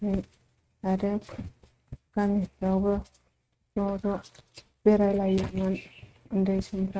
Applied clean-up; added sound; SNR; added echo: neural mask model RNNoise.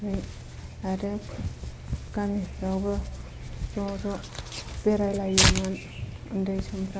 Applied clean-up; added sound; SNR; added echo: none; Tearing; 1 dB; none.